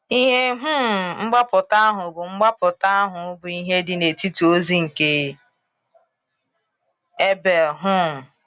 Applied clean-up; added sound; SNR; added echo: none; none; none; none.